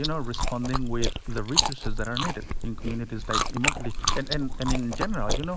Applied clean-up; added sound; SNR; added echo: neural mask model Resemble Enhance denoiser.